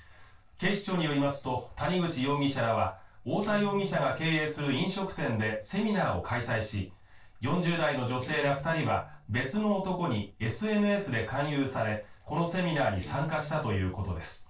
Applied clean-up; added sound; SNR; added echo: neural separator model SepFormer DNS4.